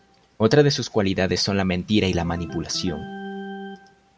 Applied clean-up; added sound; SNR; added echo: none; Organ; 16 dB; none.